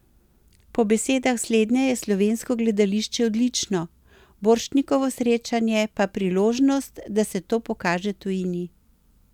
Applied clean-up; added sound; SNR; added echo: none; none; none; none.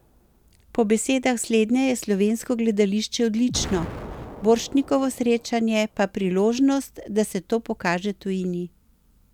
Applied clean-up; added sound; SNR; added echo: none; Explosion; 18 dB; none.